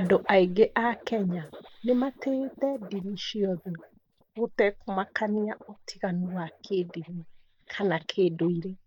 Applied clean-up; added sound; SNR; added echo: neural mask model DeepFilterNet 3.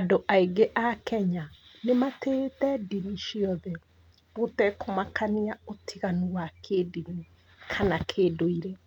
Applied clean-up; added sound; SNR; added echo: none; none; none; none.